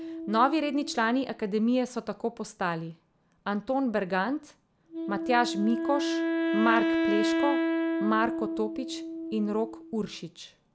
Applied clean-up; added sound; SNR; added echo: none; Wind instrument, woodwind instrument; 2 dB; none.